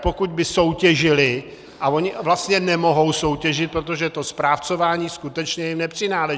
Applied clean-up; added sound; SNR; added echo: none; none; none; none.